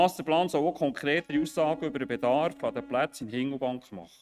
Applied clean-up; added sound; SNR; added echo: neural mask model RNNoise.